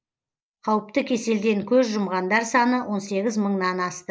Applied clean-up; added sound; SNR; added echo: neural mask model Resemble Enhance denoiser.